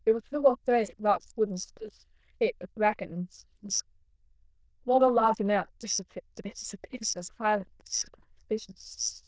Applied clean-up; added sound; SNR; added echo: neural diffusion model UNIVERSE++.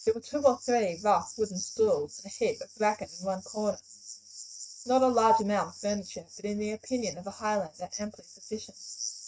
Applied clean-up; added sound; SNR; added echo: neural mask model RNNoise.